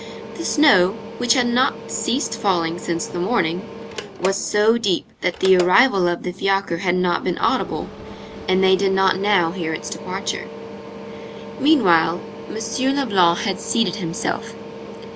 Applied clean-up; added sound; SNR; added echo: none; Mechanical fan; 13 dB; none.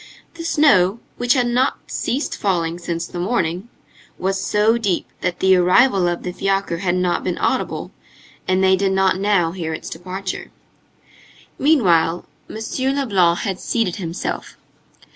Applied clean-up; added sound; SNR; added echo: none; none; none; none.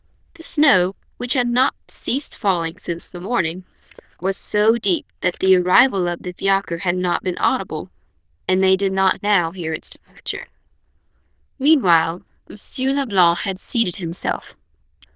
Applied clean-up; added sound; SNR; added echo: neural diffusion model UNIVERSE++.